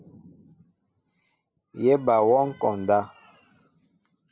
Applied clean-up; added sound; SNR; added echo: none; none; none; none.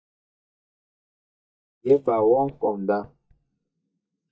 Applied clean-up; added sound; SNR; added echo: neural mask model DeepFilterNet 3.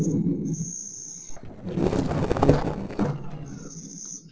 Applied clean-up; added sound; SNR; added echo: neural separator model SepFormer DNS4.